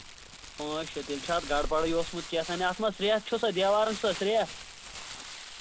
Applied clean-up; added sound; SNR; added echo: none; Crumpling, crinkling; 10 dB; none.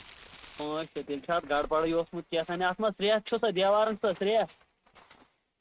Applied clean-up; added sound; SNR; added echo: neural mask model RNNoise.